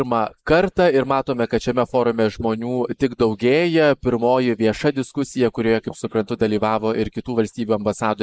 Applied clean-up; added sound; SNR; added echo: neural mask model Resemble Enhance denoiser.